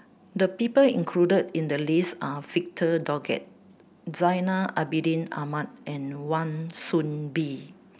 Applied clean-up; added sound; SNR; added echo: none; none; none; none.